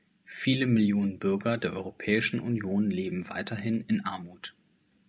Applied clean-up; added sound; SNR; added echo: none; none; none; none.